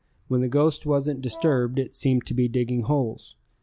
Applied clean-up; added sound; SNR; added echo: none; Wind instrument, woodwind instrument; 16 dB; none.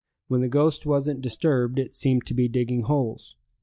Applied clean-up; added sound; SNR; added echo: neural mask model DeepFilterNet 3.